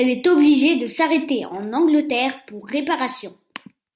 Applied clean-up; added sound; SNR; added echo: none; none; none; none.